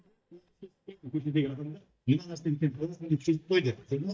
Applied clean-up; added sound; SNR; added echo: neural mask model DeepFilterNet 3.